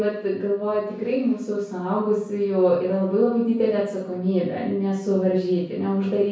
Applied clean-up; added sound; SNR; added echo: none; none; none; reverberation time 0.6 s.